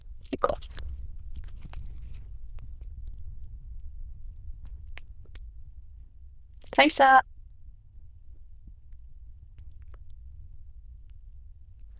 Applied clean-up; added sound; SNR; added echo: neural diffusion model UNIVERSE++.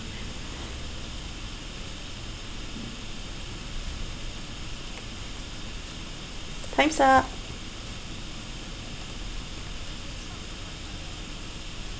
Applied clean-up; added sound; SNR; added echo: none; none; none; none.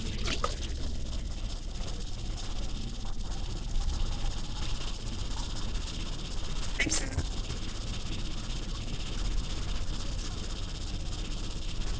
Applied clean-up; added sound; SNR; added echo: neural separator model SepFormer DNS4.